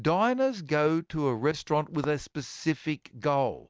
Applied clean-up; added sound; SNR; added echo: none; none; none; none.